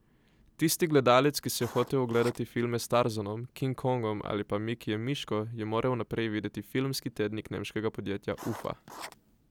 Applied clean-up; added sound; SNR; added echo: none; Writing; 16 dB; none.